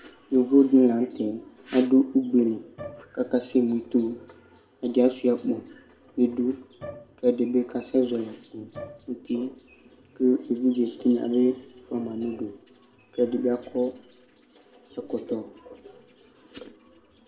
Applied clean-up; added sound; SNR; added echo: none; Bowed string instrument; 18 dB; reverberation time 0.3 s.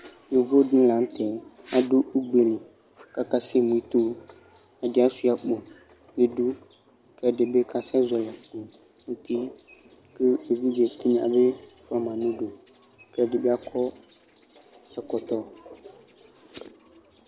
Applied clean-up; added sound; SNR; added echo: none; none; none; none.